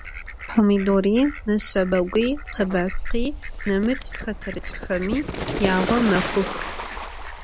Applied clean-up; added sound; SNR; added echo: none; Fowl; 7 dB; none.